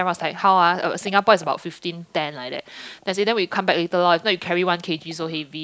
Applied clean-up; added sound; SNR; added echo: none; none; none; none.